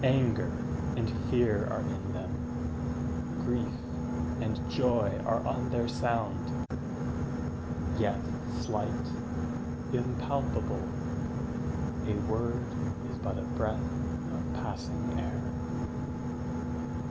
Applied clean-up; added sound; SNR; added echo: none; Boat, Water vehicle; -2 dB; none.